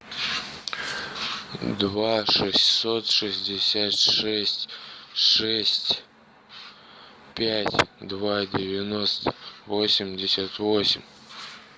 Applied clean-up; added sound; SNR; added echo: none; none; none; none.